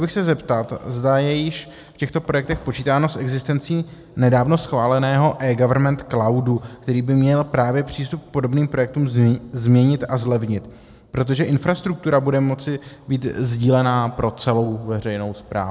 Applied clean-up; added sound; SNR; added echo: none; none; none; none.